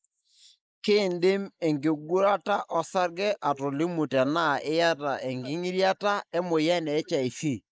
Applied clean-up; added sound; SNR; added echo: neural mask model Resemble Enhance denoiser.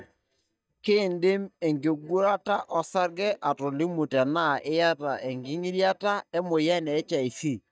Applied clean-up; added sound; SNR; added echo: neural mask model DeepFilterNet 3.